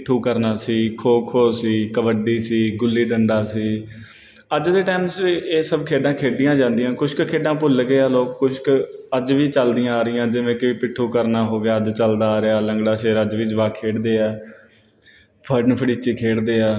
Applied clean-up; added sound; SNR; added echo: neural mask model Resemble Enhance denoiser.